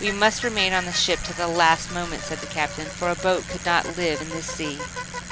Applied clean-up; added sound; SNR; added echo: none; Bicycle; 8 dB; none.